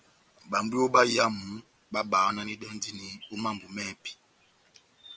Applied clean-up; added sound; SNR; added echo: none; none; none; none.